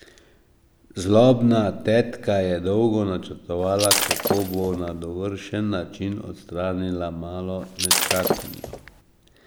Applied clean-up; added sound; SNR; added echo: none; Shatter; 1 dB; none.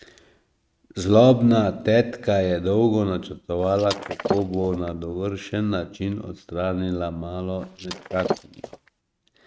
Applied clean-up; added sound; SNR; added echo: neural mask model RNNoise.